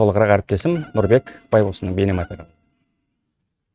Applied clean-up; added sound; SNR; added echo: neural mask model RNNoise.